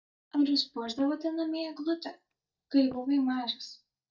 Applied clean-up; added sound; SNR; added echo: neural mask model DeepFilterNet 3.